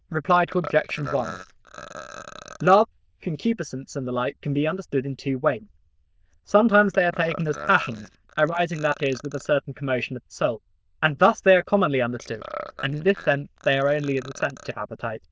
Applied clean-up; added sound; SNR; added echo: neural diffusion model UNIVERSE++.